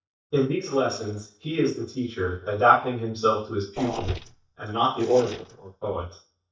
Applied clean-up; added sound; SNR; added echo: neural mask model DeepFilterNet 3.